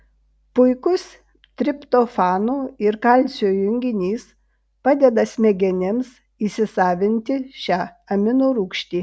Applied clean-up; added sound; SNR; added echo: none; none; none; none.